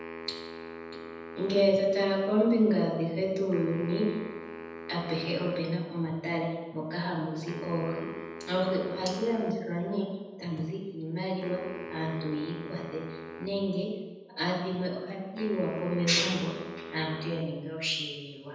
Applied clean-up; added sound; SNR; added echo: none; Wind instrument, woodwind instrument; 13 dB; reverberation time 1.1 s.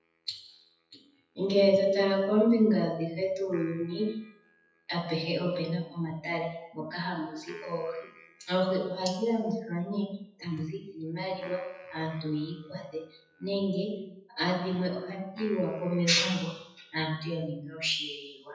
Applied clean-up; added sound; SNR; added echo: classical method WPE with log-MMSE.